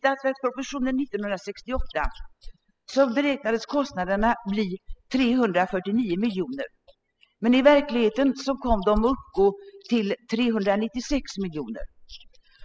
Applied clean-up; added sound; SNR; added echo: classical method spectral subtraction.